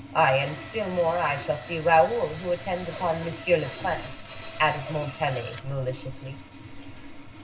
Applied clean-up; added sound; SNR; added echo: none; Sawing; 13 dB; reverberation time 0.4 s.